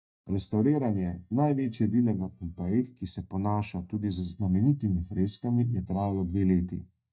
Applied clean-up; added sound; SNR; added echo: neural mask model DeepFilterNet 3.